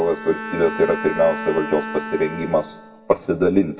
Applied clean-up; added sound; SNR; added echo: none; Bowed string instrument; 10 dB; reverberation time 0.2 s.